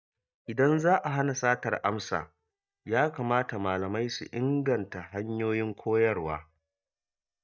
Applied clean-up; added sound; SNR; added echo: neural mask model DeepFilterNet 3.